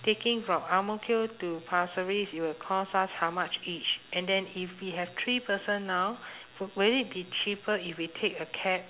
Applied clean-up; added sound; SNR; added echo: none; none; none; none.